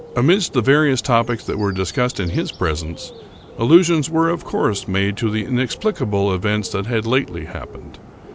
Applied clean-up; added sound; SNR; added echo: none; Bird; 19 dB; none.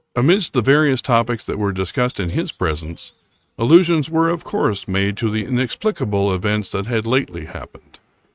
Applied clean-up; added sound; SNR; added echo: neural mask model RNNoise.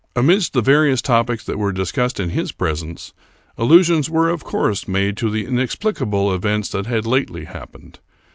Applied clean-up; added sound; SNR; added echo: none; none; none; none.